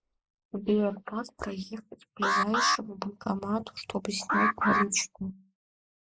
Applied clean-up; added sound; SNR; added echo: neural mask model Resemble Enhance denoiser.